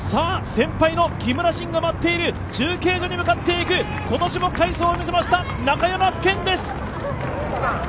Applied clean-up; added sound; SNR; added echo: none; none; none; none.